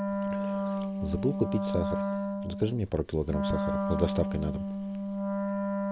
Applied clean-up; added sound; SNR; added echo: none; Wind instrument, woodwind instrument; -2 dB; none.